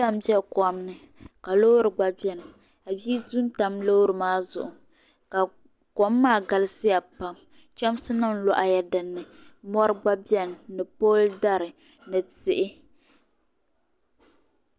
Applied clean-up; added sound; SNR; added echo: none; none; none; none.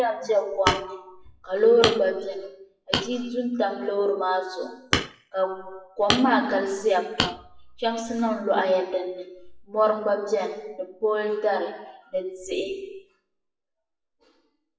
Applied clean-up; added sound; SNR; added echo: classical method WPE with log-MMSE.